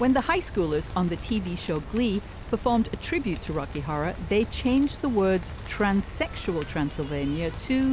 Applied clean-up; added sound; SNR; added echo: none; Rain; 11 dB; none.